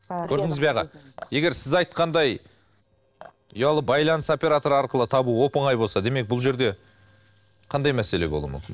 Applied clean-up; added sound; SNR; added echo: neural separator model SepFormer DNS4.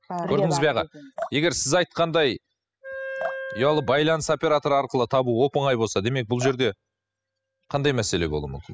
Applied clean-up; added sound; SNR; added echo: classical method spectral subtraction.